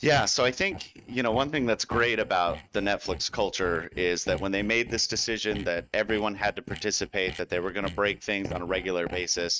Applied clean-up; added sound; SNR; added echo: neural mask model RNNoise.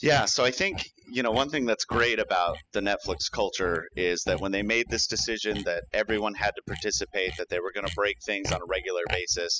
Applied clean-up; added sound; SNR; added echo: classical method spectral subtraction.